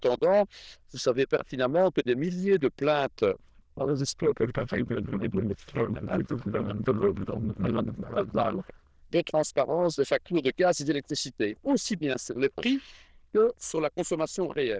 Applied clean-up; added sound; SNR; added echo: neural diffusion model UNIVERSE++.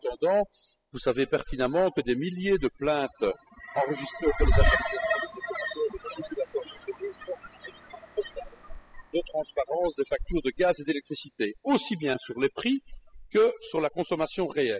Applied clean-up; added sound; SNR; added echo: classical method spectral subtraction.